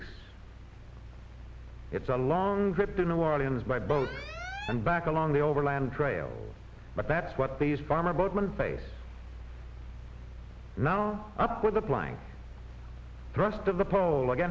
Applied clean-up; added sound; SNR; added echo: none; Alarm; 14 dB; none.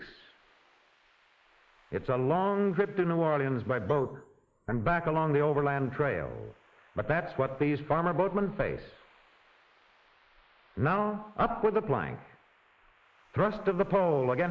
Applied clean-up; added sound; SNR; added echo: neural mask model Resemble Enhance denoiser.